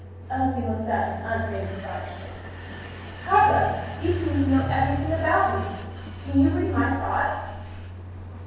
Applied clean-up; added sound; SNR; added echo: none; Vehicle; 14 dB; reverberation time 1.3 s.